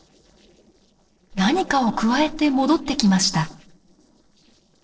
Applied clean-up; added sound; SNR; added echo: neural separator model SepFormer DNS4.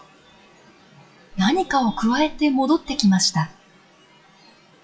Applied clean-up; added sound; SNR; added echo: classical method WPE with log-MMSE.